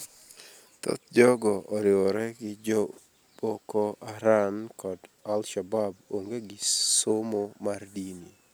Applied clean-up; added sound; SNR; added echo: none; none; none; none.